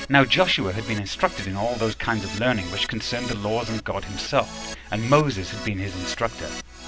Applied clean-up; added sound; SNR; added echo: none; Keyboard (musical); 12 dB; none.